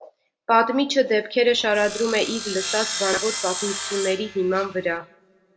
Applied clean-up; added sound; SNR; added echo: none; Sawing; 8 dB; reverberation time 1.1 s.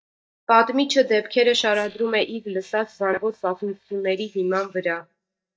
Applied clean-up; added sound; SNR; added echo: neural mask model DeepFilterNet 3.